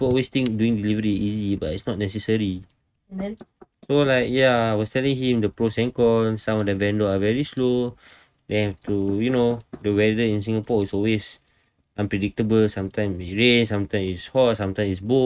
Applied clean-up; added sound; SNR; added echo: neural mask model RNNoise.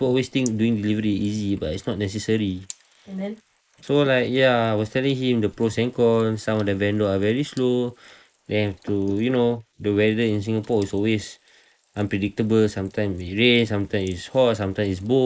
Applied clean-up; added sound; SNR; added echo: neural mask model Resemble Enhance denoiser.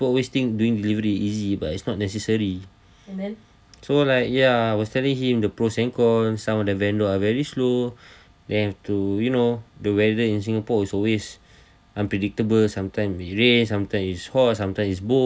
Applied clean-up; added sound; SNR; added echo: none; none; none; none.